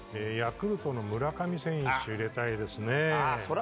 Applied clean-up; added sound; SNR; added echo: none; none; none; none.